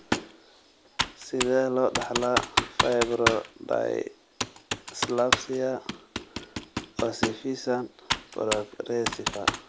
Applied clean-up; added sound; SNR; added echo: none; Computer keyboard; 1 dB; none.